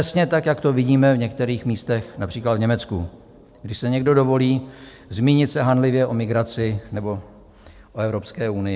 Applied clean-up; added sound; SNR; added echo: none; none; none; none.